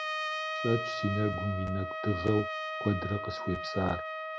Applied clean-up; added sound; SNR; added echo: none; Trumpet; 3 dB; none.